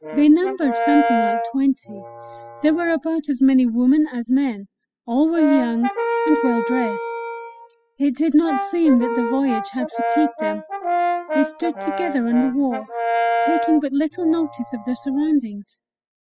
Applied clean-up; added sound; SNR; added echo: classical method spectral subtraction.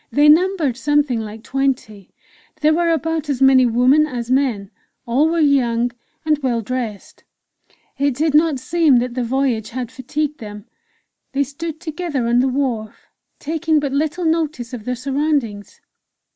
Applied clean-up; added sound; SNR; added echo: none; none; none; none.